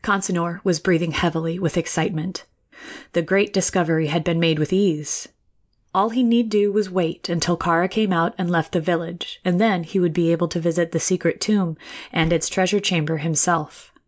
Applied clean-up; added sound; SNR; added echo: neural mask model Resemble Enhance denoiser.